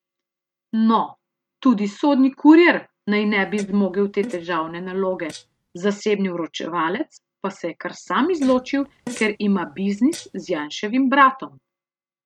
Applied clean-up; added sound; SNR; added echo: neural mask model RNNoise.